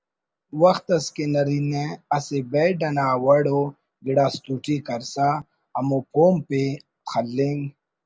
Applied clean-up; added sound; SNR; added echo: none; none; none; none.